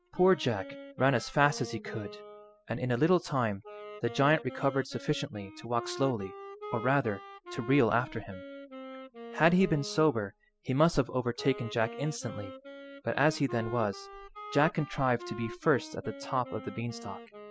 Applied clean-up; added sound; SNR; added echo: classical method spectral subtraction.